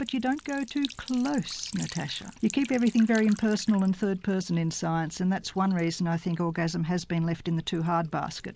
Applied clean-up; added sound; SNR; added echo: none; Trickle, dribble / Sink (filling or washing); 20 dB; none.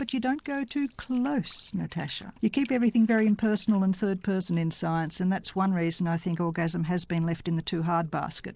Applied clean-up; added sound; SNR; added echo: neural separator model SepFormer DNS4.